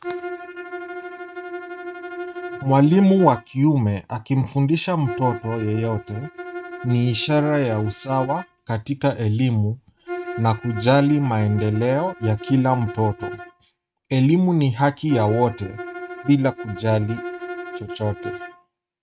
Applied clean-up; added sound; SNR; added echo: neural mask model RNNoise.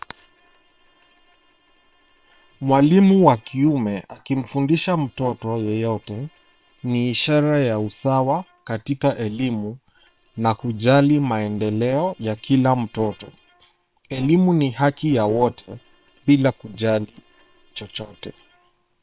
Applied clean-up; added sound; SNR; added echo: neural separator model SepFormer WHAM!.